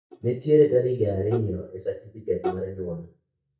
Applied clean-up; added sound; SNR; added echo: neural mask model DeepFilterNet 3.